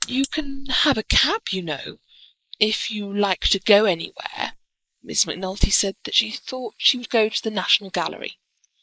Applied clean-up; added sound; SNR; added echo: neural mask model Resemble Enhance denoiser.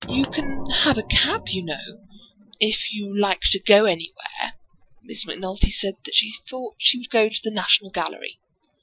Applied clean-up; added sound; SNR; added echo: classical method Wiener filter.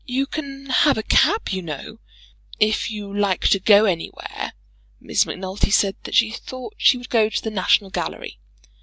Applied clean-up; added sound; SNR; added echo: none; none; none; none.